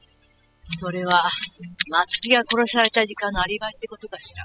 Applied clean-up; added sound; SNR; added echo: classical method spectral subtraction.